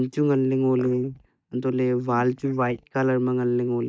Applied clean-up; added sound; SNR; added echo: neural mask model DeepFilterNet 3.